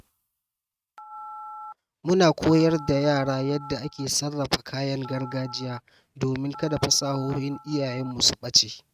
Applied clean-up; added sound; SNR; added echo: neural mask model RNNoise.